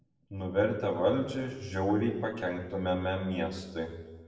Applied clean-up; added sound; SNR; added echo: none; none; none; reverberation time 1.0 s.